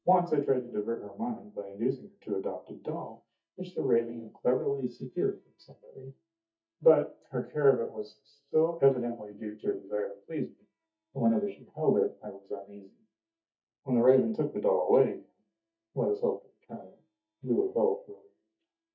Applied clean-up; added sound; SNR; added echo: neural mask model DeepFilterNet 3.